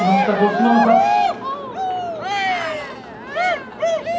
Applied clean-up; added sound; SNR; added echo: none; Cheering; -2 dB; reverberation time 2.2 s.